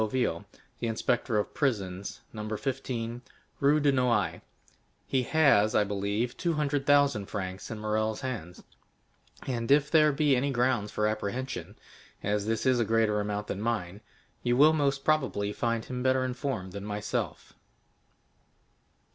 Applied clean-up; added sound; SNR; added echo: none; none; none; none.